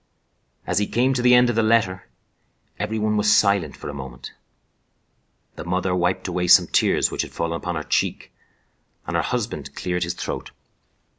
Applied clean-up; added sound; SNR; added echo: none; none; none; none.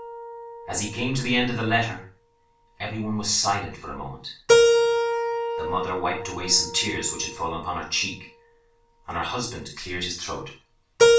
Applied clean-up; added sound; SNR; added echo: none; Keyboard (musical); -2 dB; reverberation time 0.3 s.